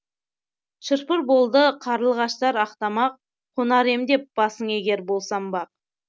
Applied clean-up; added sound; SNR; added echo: none; none; none; none.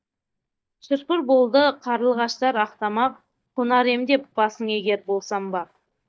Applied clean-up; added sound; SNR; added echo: neural mask model DeepFilterNet 3.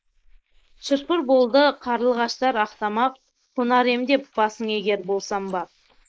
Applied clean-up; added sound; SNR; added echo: neural mask model Resemble Enhance denoiser.